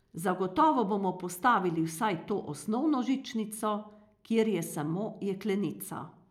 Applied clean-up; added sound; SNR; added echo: none; none; none; none.